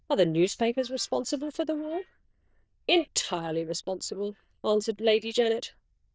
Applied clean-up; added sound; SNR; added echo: neural diffusion model UNIVERSE++.